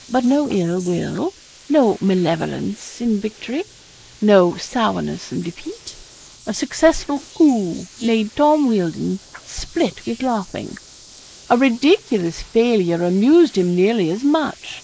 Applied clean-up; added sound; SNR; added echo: neural mask model Resemble Enhance denoiser.